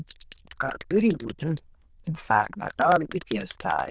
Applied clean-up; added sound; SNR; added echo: neural diffusion model UNIVERSE++.